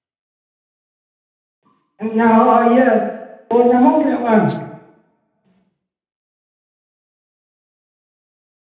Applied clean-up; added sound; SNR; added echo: none; Rattle (instrument); 18 dB; reverberation time 0.9 s.